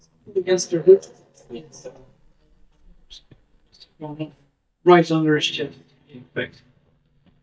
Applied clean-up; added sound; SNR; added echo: neural mask model DeepFilterNet 3.